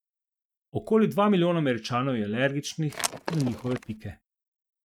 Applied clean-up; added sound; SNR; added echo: neural mask model RNNoise.